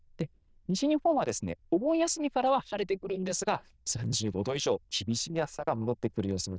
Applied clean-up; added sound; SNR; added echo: neural diffusion model UNIVERSE++.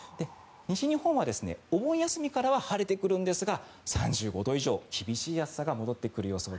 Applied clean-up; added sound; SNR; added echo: none; none; none; none.